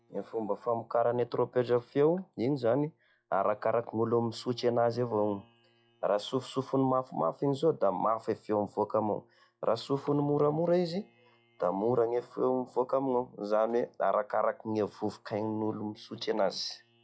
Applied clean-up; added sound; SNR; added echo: classical method log-MMSE.